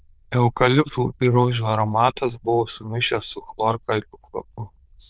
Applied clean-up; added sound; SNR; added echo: neural diffusion model UNIVERSE++.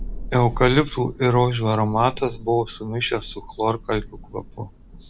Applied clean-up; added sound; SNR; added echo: none; Thunder; 12 dB; none.